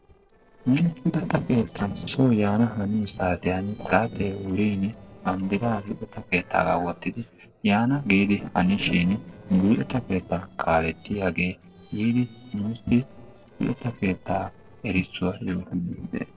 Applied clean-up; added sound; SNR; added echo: neural separator model SepFormer DNS4.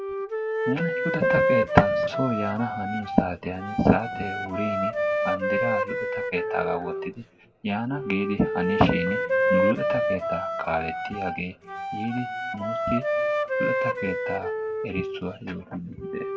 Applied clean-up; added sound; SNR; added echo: none; Wind instrument, woodwind instrument; -1 dB; reverberation time 1.5 s.